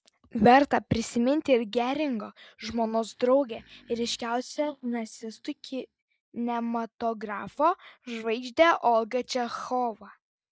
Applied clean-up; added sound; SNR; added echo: neural mask model DeepFilterNet 3.